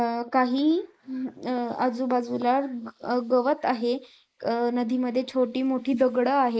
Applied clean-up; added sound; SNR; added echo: neural mask model Resemble Enhance denoiser.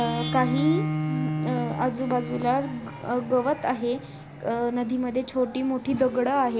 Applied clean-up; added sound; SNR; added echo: none; Bowed string instrument; 7 dB; none.